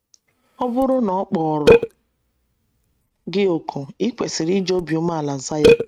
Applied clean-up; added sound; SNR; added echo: neural mask model RNNoise.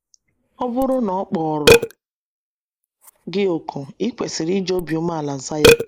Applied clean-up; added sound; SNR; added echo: neural mask model Resemble Enhance denoiser.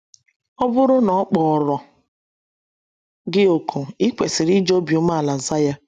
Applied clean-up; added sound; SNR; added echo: none; none; none; none.